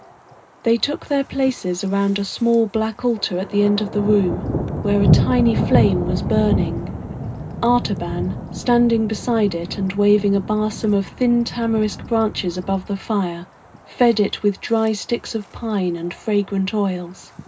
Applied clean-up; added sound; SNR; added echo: none; Thunder; 6 dB; reverberation time 0.2 s.